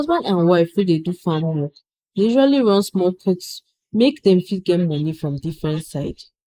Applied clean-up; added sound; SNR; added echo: neural mask model Resemble Enhance denoiser.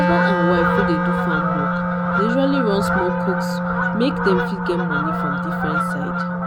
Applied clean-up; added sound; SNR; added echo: none; Wind instrument, woodwind instrument + Fowl; -4 dB; none.